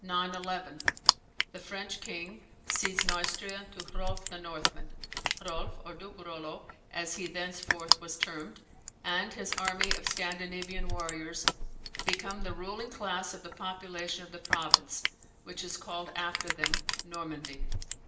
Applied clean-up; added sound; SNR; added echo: none; Crushing; -4 dB; reverberation time 0.8 s.